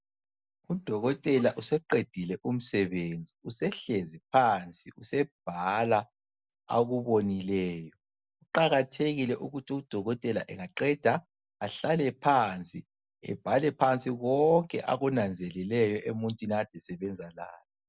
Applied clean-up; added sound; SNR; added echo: none; none; none; none.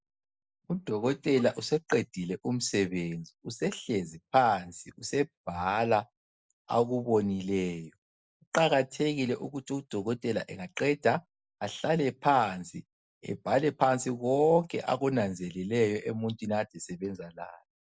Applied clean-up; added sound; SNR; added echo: neural mask model Resemble Enhance denoiser.